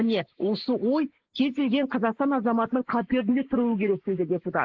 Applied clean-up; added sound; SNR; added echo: neural mask model Resemble Enhance denoiser.